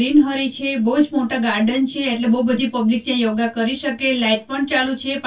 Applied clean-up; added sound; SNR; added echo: none; none; none; reverberation time 0.1 s.